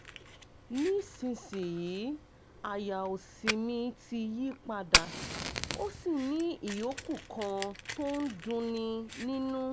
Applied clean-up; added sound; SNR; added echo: none; Fire; 3 dB; none.